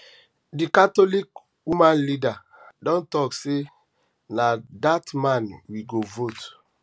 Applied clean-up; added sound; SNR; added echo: none; none; none; none.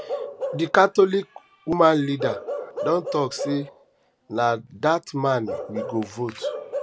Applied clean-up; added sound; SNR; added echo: none; Bark / Livestock, farm animals, working animals; 10 dB; none.